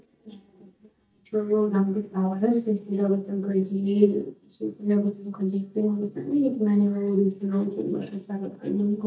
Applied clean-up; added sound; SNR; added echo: neural mask model DeepFilterNet 3.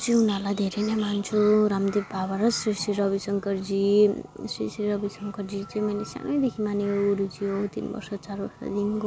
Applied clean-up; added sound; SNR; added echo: none; none; none; none.